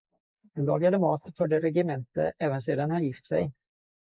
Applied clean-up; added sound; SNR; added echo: neural mask model Resemble Enhance denoiser.